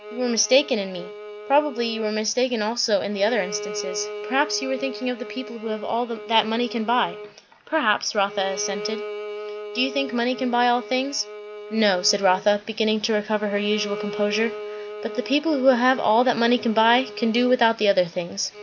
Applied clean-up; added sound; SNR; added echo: none; Bowed string instrument; 12 dB; none.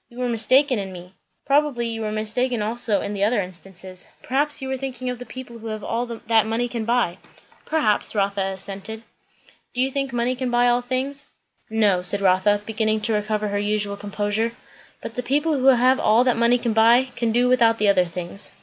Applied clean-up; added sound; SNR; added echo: none; none; none; none.